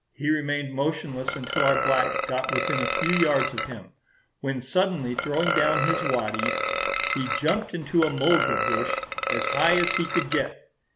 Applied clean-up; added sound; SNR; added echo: none; Burping, eructation; 0 dB; none.